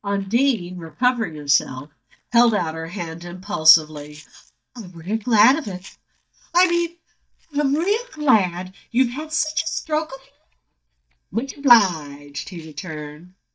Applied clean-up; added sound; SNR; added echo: neural mask model DeepFilterNet 3.